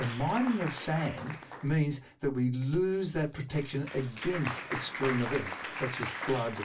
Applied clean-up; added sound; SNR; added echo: none; Applause; 9 dB; reverberation time 0.2 s.